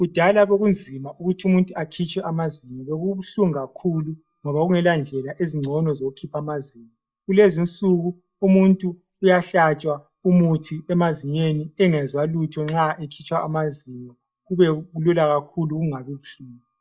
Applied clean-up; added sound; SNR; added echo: neural mask model DeepFilterNet 3.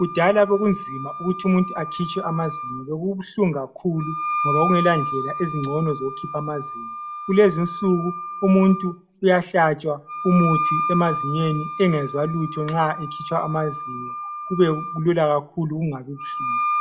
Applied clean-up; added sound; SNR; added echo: none; Wind instrument, woodwind instrument; 7 dB; reverberation time 0.2 s.